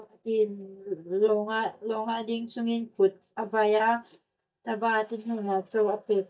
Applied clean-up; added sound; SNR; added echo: neural mask model DeepFilterNet 3.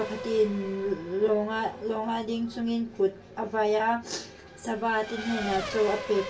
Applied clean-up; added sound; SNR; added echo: none; Race car, auto racing / Accelerating, revving, vroom; 13 dB; reverberation time 0.2 s.